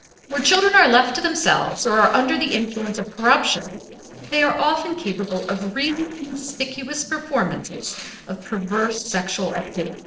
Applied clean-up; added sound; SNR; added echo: neural separator model SepFormer DNS4.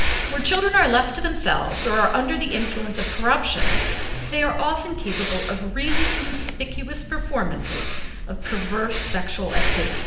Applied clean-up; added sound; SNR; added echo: none; Breathing; -1 dB; reverberation time 0.8 s.